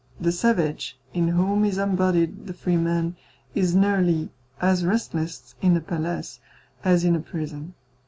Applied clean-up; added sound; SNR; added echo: none; none; none; none.